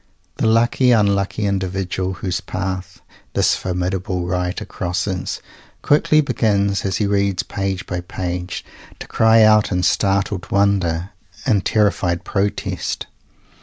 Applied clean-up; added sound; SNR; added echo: none; none; none; none.